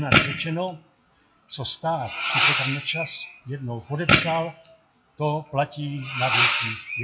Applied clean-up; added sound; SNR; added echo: classical method WPE with log-MMSE.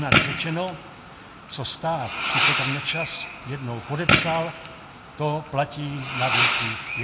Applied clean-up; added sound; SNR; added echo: none; Fireworks; -3 dB; reverberation time 0.4 s.